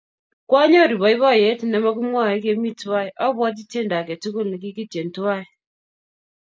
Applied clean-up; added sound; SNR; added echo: none; none; none; none.